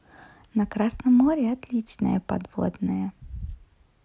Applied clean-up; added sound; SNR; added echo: none; none; none; none.